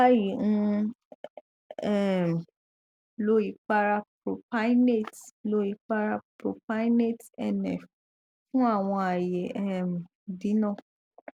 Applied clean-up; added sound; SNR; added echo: none; none; none; none.